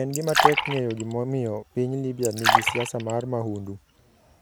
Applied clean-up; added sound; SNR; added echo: none; Fill (with liquid); -1 dB; none.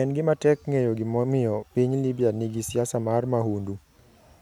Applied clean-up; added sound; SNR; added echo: none; none; none; none.